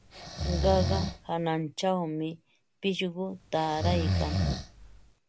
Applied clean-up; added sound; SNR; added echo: none; Breathing; 1 dB; none.